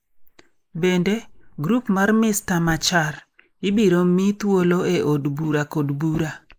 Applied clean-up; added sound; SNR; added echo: neural mask model Resemble Enhance denoiser.